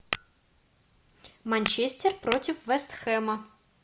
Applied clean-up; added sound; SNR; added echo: none; Tap / Glass; 7 dB; none.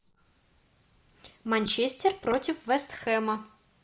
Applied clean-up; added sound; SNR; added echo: neural mask model Resemble Enhance denoiser.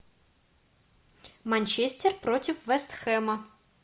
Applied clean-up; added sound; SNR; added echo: none; none; none; none.